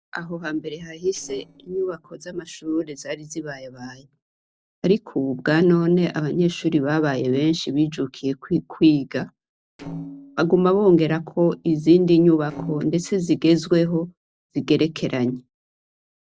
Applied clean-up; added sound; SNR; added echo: neural separator model SepFormer DNS4.